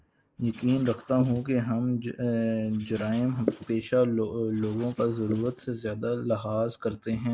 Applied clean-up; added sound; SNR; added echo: neural mask model Resemble Enhance denoiser.